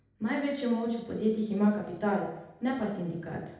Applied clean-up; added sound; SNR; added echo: none; none; none; reverberation time 0.8 s.